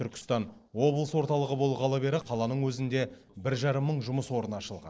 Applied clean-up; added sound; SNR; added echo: neural separator model SepFormer DNS4.